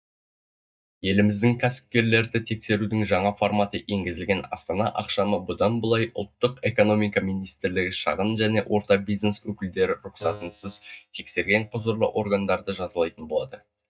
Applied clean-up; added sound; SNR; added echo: neural mask model DeepFilterNet 3.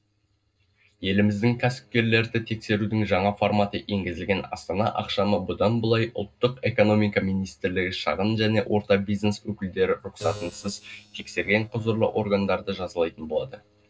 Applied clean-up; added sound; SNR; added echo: neural separator model SepFormer DNS4.